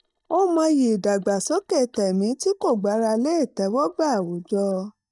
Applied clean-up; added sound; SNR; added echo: neural mask model DeepFilterNet 3.